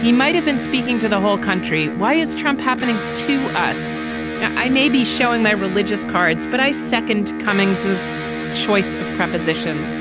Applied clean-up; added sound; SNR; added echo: none; Electric guitar; 5 dB; none.